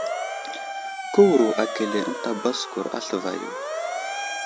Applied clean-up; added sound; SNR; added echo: none; Motor vehicle (road) / Siren; 6 dB; none.